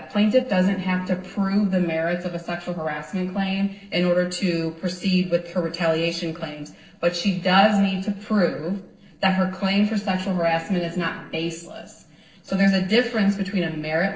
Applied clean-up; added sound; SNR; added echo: neural separator model SepFormer DNS4.